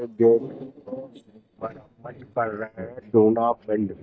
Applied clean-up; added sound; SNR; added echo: neural mask model DeepFilterNet 3.